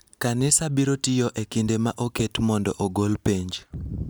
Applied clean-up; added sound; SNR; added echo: none; none; none; none.